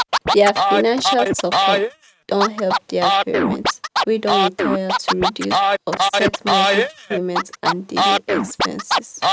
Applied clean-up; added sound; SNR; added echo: neural mask model RNNoise.